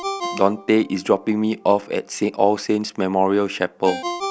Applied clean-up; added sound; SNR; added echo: none; Ringtone; 12 dB; none.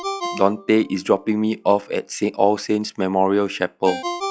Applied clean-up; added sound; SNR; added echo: classical method log-MMSE.